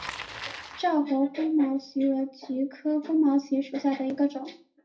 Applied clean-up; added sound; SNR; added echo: none; Bicycle; 19 dB; reverberation time 0.3 s.